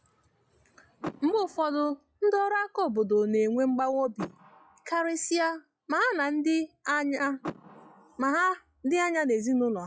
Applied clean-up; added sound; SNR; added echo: classical method log-MMSE.